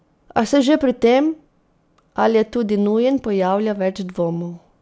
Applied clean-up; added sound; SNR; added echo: none; none; none; none.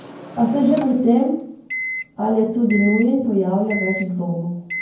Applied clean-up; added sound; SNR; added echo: none; Microwave oven; 12 dB; reverberation time 0.9 s.